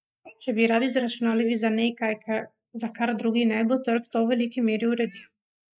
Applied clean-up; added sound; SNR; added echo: neural mask model Resemble Enhance denoiser.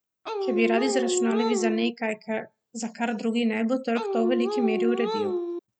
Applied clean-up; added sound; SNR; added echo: none; Dog; 0 dB; none.